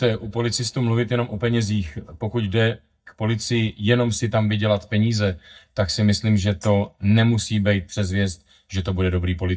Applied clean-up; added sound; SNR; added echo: neural mask model DeepFilterNet 3.